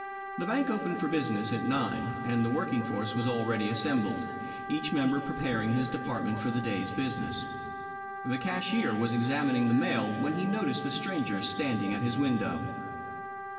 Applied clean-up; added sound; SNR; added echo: none; Wind instrument, woodwind instrument; 8 dB; reverberation time 2.3 s.